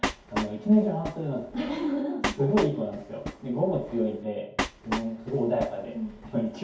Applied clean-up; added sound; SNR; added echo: none; Train; 8 dB; reverberation time 0.6 s.